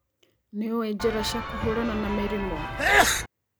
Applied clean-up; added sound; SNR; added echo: none; Sneeze / Church bell; -4 dB; none.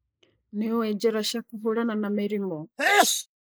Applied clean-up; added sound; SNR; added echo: neural mask model Resemble Enhance denoiser.